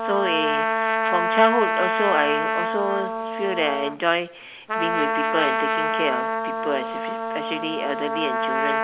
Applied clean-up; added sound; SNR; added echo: none; Trumpet; -1 dB; none.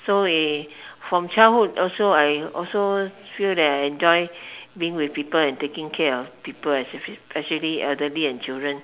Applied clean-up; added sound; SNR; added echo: none; none; none; none.